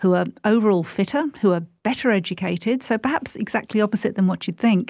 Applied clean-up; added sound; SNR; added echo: none; none; none; none.